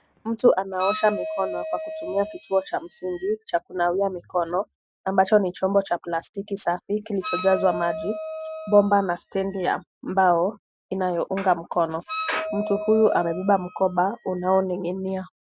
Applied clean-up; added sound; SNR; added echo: classical method Wiener filter.